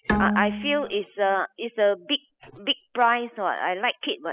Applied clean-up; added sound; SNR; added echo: classical method spectral subtraction.